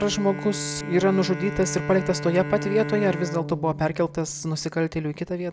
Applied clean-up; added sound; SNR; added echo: none; Bowed string instrument; 9 dB; none.